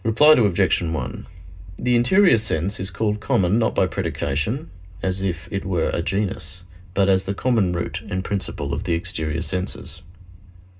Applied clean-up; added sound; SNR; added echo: none; Thunder / Wind; 18 dB; reverberation time 0.2 s.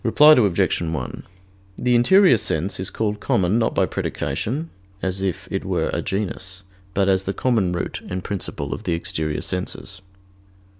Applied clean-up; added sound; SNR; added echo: none; none; none; none.